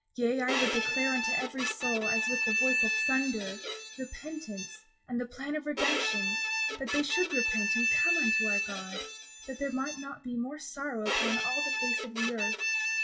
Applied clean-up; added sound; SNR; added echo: classical method WPE with log-MMSE.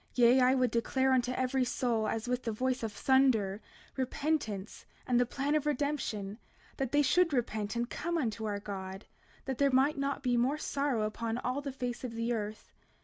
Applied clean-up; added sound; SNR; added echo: none; none; none; none.